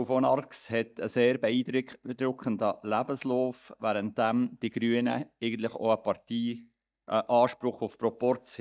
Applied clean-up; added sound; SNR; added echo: neural mask model DeepFilterNet 3.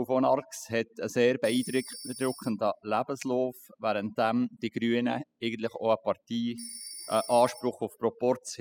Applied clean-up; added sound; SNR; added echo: classical method spectral subtraction.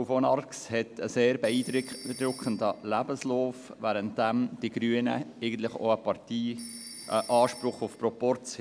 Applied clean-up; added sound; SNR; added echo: none; Telephone; 19 dB; none.